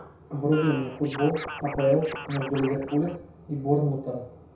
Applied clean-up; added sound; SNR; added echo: none; Scratching (performance technique); 12 dB; reverberation time 0.5 s.